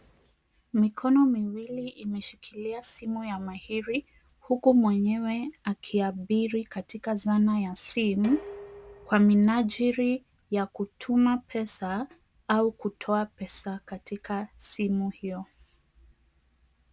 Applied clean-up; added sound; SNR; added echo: none; Dishes, pots, and pans; 18 dB; none.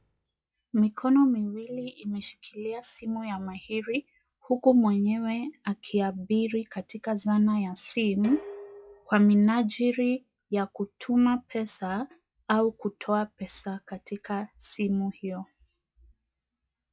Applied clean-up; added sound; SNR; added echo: classical method log-MMSE.